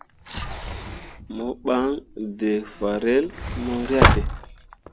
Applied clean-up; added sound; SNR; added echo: none; Sliding door; 0 dB; none.